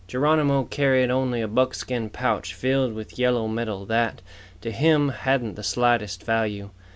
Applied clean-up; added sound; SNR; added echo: none; none; none; none.